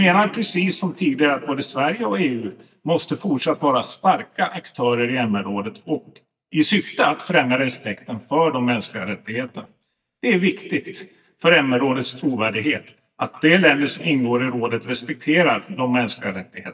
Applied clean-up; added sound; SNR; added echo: neural mask model DeepFilterNet 3.